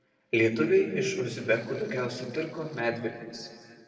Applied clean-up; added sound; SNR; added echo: neural separator model SepFormer DNS4.